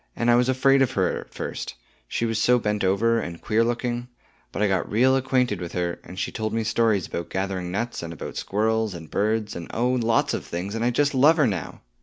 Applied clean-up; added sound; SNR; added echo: none; none; none; none.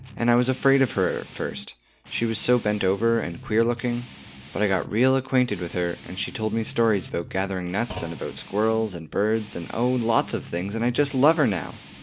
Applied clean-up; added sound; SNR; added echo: none; Guitar + Thump, thud; 18 dB; none.